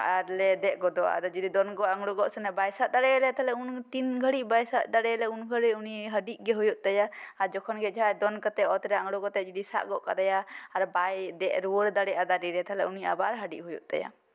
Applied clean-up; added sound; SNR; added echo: none; none; none; none.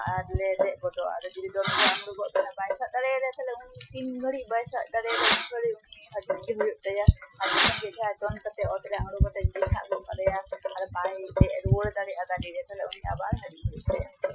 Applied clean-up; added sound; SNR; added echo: classical method Wiener filter.